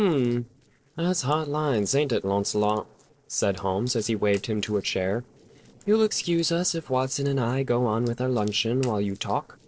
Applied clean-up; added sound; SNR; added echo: neural separator model SepFormer DNS4.